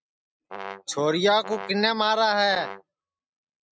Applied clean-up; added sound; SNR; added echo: neural mask model RNNoise.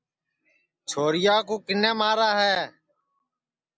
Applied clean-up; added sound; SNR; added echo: none; none; none; none.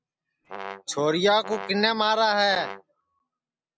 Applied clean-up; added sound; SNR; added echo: none; Brass instrument; 15 dB; none.